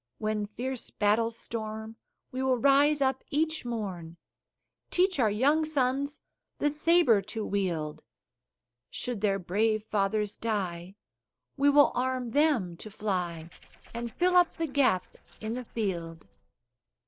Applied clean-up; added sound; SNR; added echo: neural separator model SepFormer DNS4.